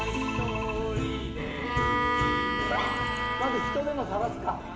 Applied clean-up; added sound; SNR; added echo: none; Bowed string instrument; 0 dB; reverberation time 1.9 s.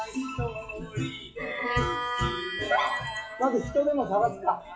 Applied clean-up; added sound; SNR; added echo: classical method WPE with log-MMSE.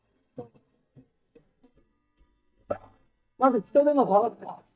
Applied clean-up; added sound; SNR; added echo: neural mask model DeepFilterNet 3.